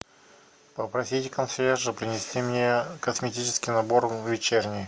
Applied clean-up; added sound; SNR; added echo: none; none; none; none.